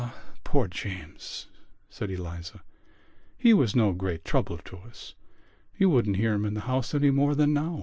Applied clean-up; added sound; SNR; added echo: none; none; none; none.